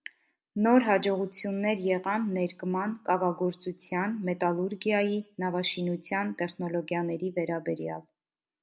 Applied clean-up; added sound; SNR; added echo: none; none; none; none.